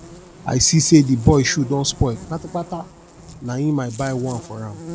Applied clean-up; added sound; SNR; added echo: none; Buzz + Thunder; 18 dB; none.